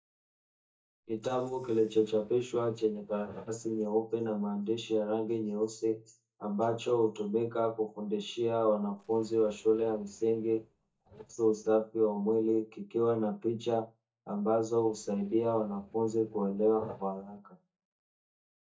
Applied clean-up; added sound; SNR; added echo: neural mask model DeepFilterNet 3.